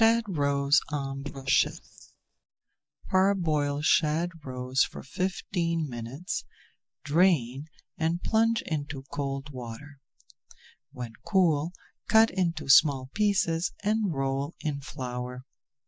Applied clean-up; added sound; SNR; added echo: neural mask model DeepFilterNet 3.